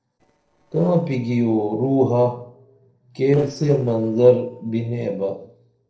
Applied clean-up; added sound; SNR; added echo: neural separator model SepFormer DNS4.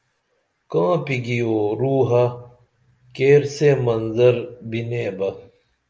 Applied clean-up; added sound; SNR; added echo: none; none; none; none.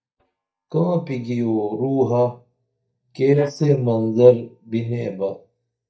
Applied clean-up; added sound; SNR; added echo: neural mask model DeepFilterNet 3.